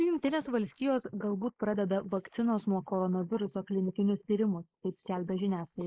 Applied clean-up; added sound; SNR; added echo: neural mask model Resemble Enhance denoiser.